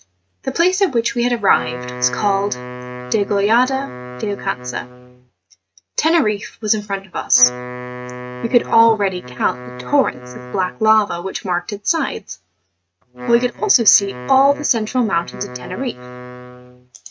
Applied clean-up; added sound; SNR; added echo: neural mask model RNNoise.